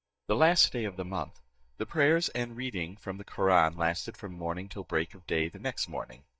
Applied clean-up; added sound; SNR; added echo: neural mask model DeepFilterNet 3.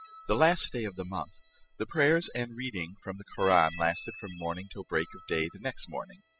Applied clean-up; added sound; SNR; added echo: classical method spectral subtraction.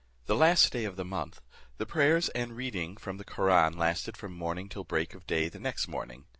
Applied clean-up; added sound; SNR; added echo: none; none; none; none.